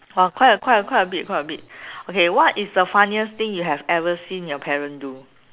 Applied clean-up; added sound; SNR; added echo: none; none; none; none.